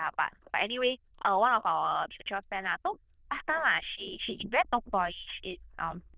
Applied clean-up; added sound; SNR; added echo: neural diffusion model UNIVERSE++.